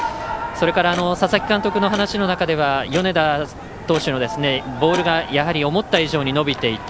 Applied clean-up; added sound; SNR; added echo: none; Clock; 18 dB; none.